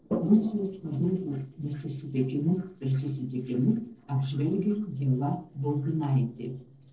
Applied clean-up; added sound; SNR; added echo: neural separator model SepFormer DNS4.